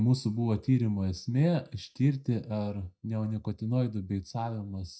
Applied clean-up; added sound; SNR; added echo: neural mask model DeepFilterNet 3.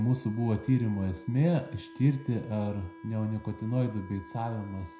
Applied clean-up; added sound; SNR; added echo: none; Wind instrument, woodwind instrument; 19 dB; reverberation time 0.4 s.